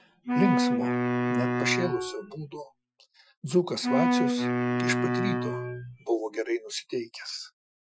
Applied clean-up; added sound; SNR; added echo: classical method Wiener filter.